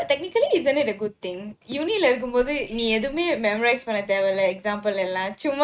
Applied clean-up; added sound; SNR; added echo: neural mask model RNNoise.